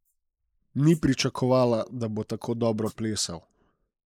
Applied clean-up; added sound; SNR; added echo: neural mask model Resemble Enhance denoiser.